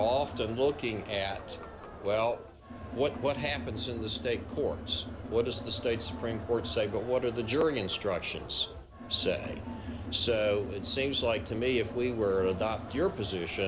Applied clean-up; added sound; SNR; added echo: none; Crowd; 10 dB; none.